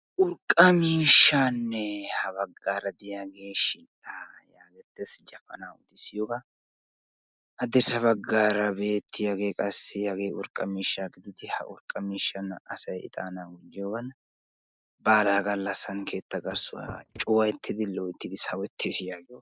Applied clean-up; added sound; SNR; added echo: neural mask model Resemble Enhance denoiser.